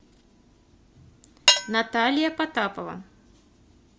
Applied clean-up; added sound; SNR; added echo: none; Cutlery, silverware / Dishes, pots, and pans; -1 dB; none.